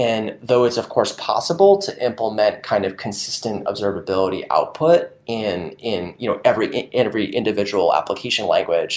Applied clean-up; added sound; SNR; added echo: none; none; none; none.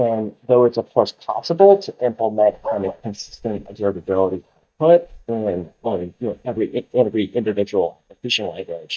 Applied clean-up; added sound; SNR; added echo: neural mask model DeepFilterNet 3.